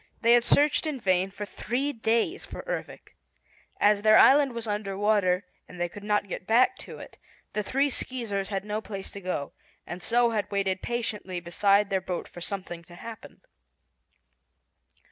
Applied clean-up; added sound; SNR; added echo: none; none; none; none.